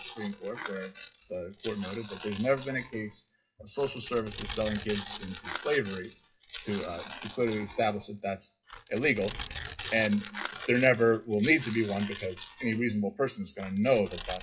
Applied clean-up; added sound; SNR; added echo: classical method WPE with log-MMSE.